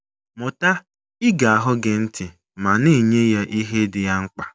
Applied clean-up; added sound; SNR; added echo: none; none; none; none.